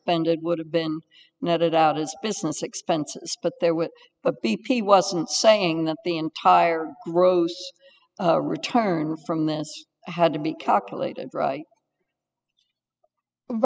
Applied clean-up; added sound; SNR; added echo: classical method spectral subtraction.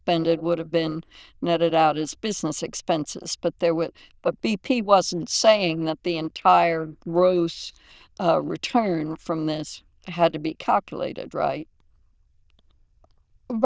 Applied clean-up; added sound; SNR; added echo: neural diffusion model UNIVERSE++.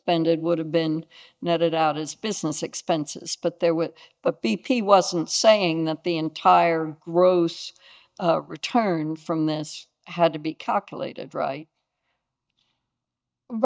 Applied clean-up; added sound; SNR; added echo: neural mask model DeepFilterNet 3.